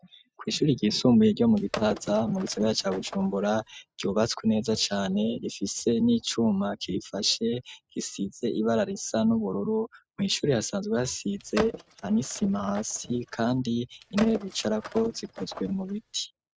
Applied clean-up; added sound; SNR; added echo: neural mask model RNNoise.